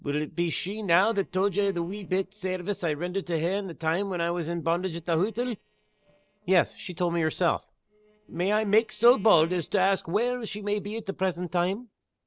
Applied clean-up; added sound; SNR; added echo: neural separator model SepFormer DNS4.